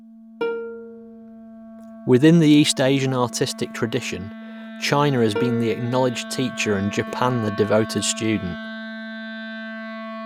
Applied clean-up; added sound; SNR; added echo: none; Wind instrument, woodwind instrument + Plucked string instrument; 11 dB; none.